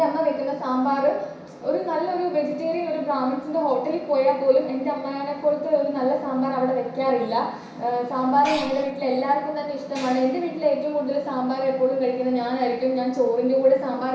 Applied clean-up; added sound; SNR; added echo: none; Breathing; 10 dB; reverberation time 0.6 s.